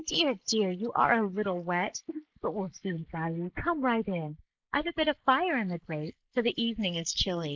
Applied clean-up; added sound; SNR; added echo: neural mask model Resemble Enhance denoiser.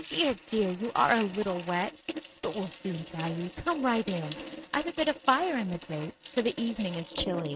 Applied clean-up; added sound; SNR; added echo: neural mask model RNNoise.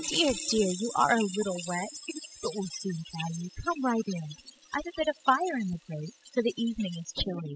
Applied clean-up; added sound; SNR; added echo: classical method spectral subtraction.